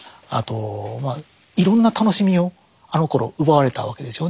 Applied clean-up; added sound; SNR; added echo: none; none; none; none.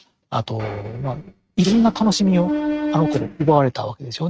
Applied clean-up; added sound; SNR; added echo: neural mask model RNNoise.